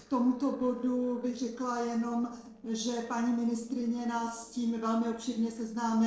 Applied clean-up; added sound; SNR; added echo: neural separator model SepFormer DNS4.